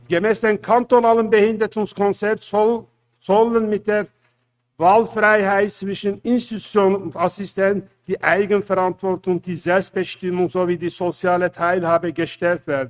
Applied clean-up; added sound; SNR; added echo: neural mask model RNNoise.